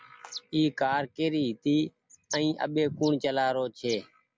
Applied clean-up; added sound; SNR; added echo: none; none; none; none.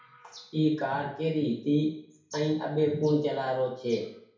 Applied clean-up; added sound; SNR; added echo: none; none; none; reverberation time 0.6 s.